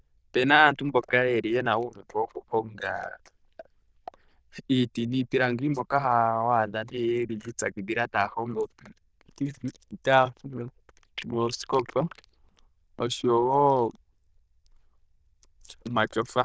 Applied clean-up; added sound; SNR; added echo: neural diffusion model UNIVERSE++.